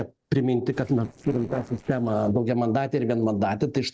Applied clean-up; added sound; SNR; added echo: neural separator model SepFormer DNS4.